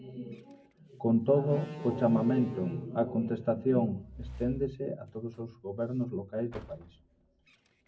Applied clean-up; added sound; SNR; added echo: none; Slam; 18 dB; reverberation time 0.3 s.